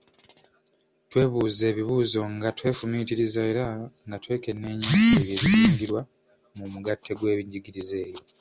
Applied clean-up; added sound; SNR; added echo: none; none; none; none.